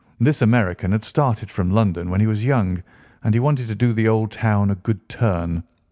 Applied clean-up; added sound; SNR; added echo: none; none; none; none.